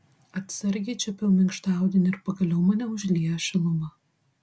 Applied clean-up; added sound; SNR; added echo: none; none; none; none.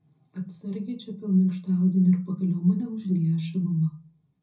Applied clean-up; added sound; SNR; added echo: none; none; none; reverberation time 0.4 s.